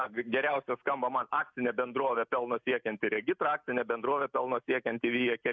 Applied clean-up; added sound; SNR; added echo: none; none; none; none.